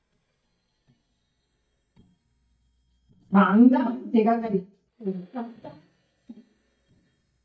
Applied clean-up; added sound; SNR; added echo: neural mask model DeepFilterNet 3.